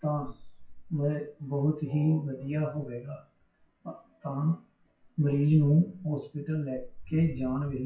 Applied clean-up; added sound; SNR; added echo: classical method WPE with log-MMSE.